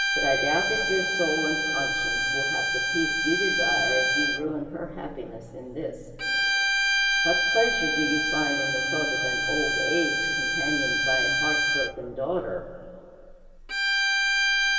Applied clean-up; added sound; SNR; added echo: none; Bowed string instrument; -5 dB; reverberation time 2.4 s.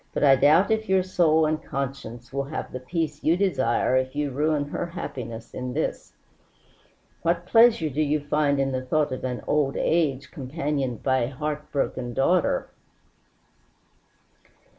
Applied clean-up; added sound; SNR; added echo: none; none; none; none.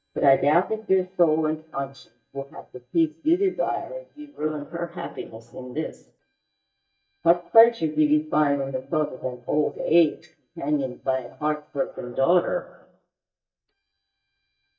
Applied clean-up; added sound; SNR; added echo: neural mask model DeepFilterNet 3.